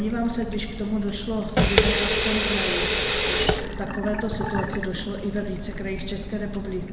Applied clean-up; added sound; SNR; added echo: none; Sink (filling or washing) / Water tap, faucet; -3 dB; reverberation time 2.1 s.